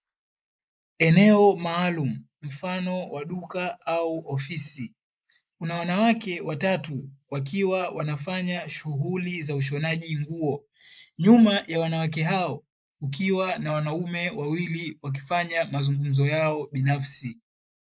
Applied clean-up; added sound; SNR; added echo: neural mask model Resemble Enhance denoiser.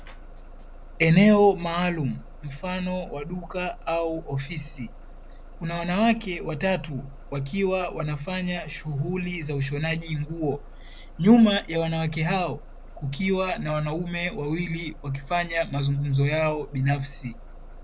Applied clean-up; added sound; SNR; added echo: none; Bus; 16 dB; none.